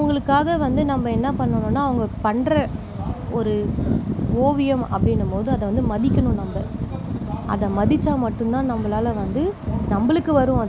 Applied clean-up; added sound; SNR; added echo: none; none; none; none.